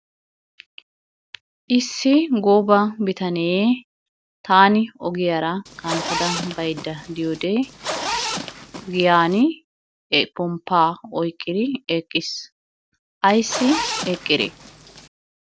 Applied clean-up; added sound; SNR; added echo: none; Zipper (clothing); 7 dB; none.